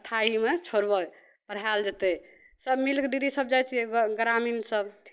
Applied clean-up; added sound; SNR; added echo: neural mask model Resemble Enhance denoiser.